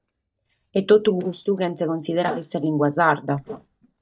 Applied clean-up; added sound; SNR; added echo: neural mask model DeepFilterNet 3.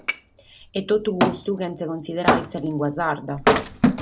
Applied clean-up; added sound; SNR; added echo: none; Wood; -2 dB; none.